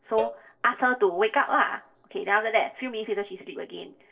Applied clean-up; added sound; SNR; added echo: neural separator model SepFormer DNS4.